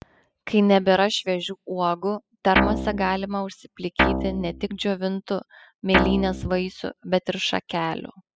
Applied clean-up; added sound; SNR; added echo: classical method spectral subtraction.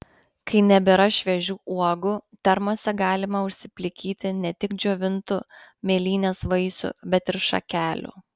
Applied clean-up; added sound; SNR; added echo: none; none; none; none.